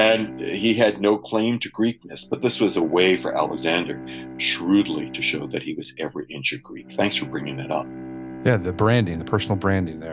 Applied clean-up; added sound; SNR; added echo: none; Bowed string instrument; 14 dB; none.